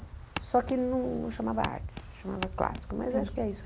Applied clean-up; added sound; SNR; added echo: none; Wind + Walk, footsteps; 9 dB; none.